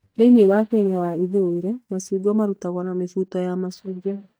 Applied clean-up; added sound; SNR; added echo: neural mask model DeepFilterNet 3.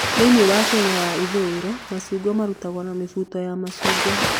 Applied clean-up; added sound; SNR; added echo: none; Water; 3 dB; none.